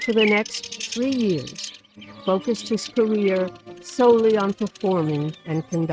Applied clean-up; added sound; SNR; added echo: neural mask model RNNoise.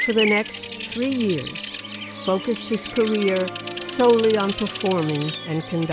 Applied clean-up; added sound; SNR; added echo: none; Bird vocalization, bird call, bird song; 8 dB; none.